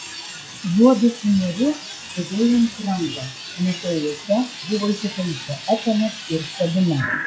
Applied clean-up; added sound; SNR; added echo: classical method log-MMSE.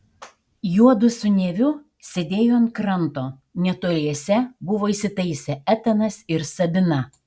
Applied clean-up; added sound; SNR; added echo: none; none; none; none.